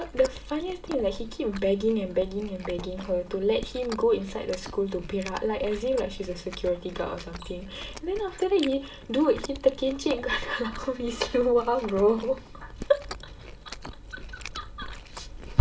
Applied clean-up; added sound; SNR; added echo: none; Chewing, mastication; 15 dB; reverberation time 0.2 s.